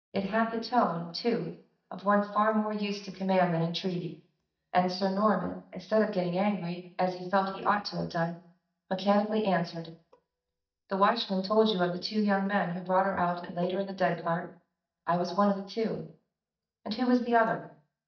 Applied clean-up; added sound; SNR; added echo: neural mask model DeepFilterNet 3.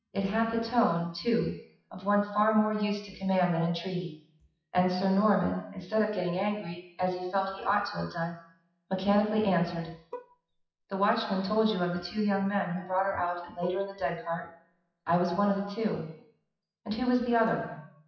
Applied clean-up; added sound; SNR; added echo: classical method WPE with log-MMSE.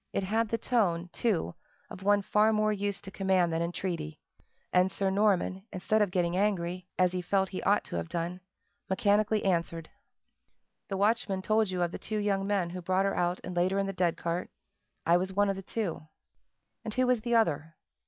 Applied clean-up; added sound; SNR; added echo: none; none; none; none.